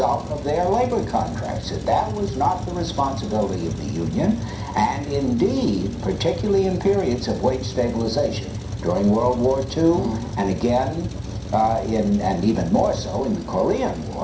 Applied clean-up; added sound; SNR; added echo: none; Truck; 8 dB; reverberation time 0.5 s.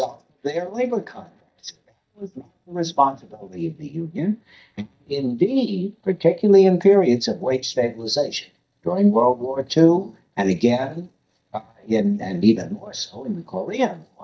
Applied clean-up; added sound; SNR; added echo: neural mask model DeepFilterNet 3.